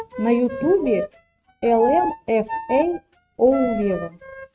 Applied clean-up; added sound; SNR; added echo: neural mask model RNNoise.